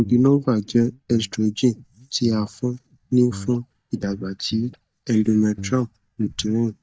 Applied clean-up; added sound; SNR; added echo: neural mask model DeepFilterNet 3.